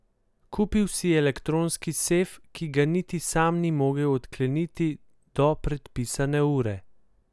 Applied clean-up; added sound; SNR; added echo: none; none; none; none.